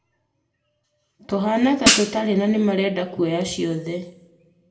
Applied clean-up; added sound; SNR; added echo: none; Hi-hat; -2 dB; reverberation time 0.5 s.